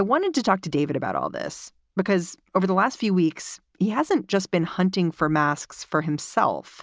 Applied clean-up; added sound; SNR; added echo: none; none; none; none.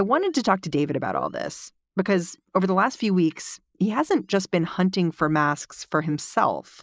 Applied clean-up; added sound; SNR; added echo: neural mask model Resemble Enhance denoiser.